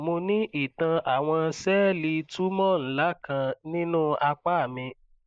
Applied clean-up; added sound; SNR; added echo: neural mask model Resemble Enhance denoiser.